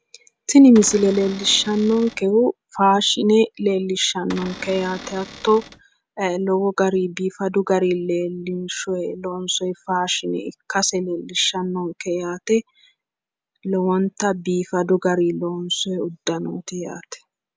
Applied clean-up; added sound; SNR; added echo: none; Cupboard open or close / Door; 16 dB; none.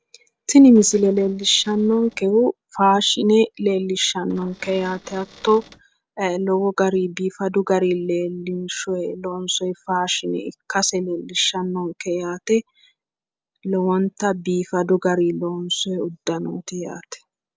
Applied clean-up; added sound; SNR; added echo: neural separator model SepFormer DNS4.